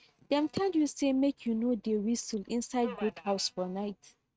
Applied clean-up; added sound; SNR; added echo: neural mask model RNNoise.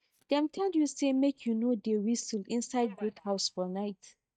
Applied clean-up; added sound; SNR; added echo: neural mask model DeepFilterNet 3.